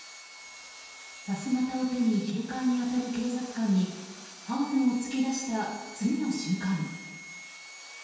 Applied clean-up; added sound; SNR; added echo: none; Sawing; 15 dB; reverberation time 1.2 s.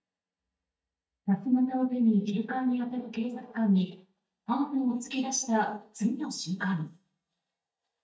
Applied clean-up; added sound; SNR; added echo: neural mask model DeepFilterNet 3.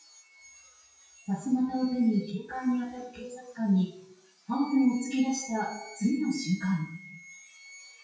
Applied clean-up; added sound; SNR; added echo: classical method WPE with log-MMSE.